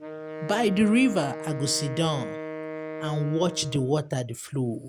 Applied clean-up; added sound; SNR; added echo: none; Wind instrument, woodwind instrument; 10 dB; none.